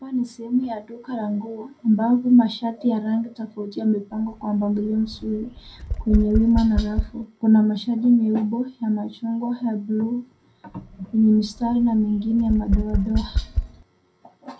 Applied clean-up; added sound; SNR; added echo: none; Tap; 5 dB; reverberation time 0.2 s.